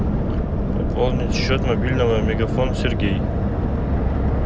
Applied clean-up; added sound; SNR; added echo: none; none; none; none.